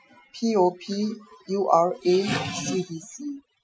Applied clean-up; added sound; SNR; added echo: classical method Wiener filter.